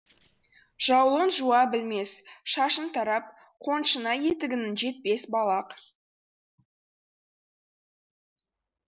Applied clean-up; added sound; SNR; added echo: neural separator model SepFormer DNS4.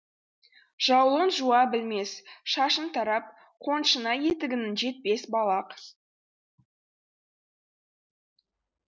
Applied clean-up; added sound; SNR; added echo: none; none; none; none.